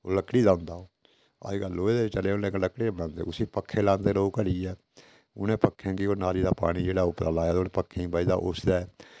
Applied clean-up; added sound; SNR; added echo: none; none; none; none.